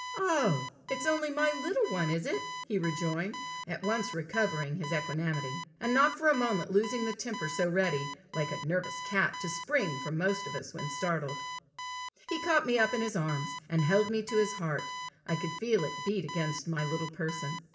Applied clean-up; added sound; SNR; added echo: none; Alarm; 9 dB; reverberation time 0.8 s.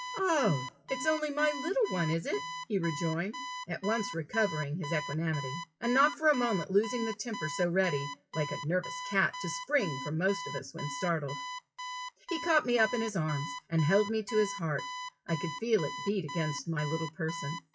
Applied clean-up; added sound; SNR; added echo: classical method WPE with log-MMSE.